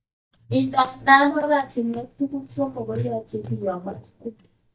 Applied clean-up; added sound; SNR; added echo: neural mask model DeepFilterNet 3.